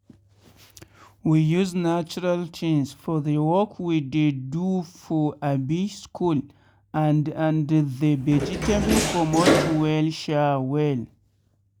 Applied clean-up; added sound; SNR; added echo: none; Door; 0 dB; none.